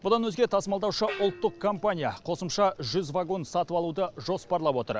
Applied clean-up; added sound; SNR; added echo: none; Gong; 18 dB; none.